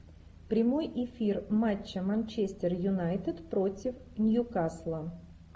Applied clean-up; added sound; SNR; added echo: none; none; none; none.